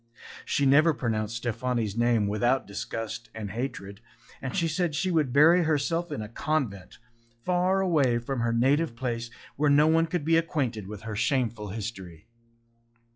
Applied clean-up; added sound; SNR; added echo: classical method log-MMSE.